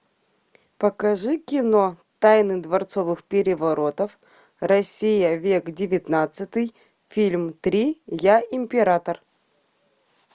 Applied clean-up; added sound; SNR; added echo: none; none; none; none.